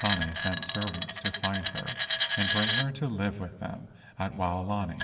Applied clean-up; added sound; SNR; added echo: none; Coin (dropping); 0 dB; reverberation time 2.1 s.